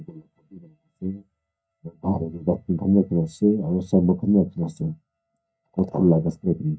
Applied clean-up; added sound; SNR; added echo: neural mask model DeepFilterNet 3.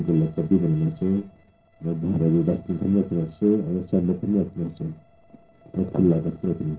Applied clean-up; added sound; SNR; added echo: neural separator model SepFormer DNS4.